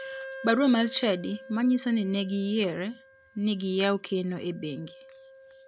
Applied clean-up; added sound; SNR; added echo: none; Wind instrument, woodwind instrument; 18 dB; none.